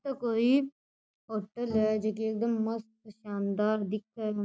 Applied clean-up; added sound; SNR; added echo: none; Bowed string instrument; 12 dB; none.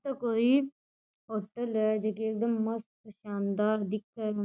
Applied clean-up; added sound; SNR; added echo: none; none; none; none.